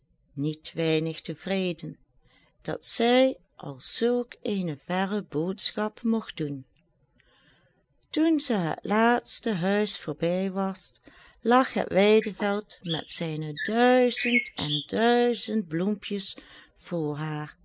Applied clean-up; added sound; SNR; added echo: neural mask model Resemble Enhance denoiser.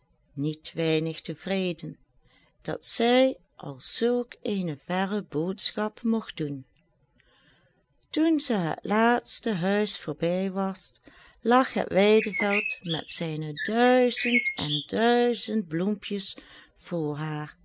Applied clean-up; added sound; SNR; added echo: none; Bird; 5 dB; none.